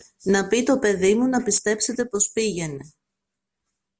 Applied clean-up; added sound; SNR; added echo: none; none; none; none.